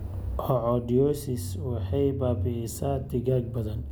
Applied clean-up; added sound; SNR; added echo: none; Engine / Car; 12 dB; none.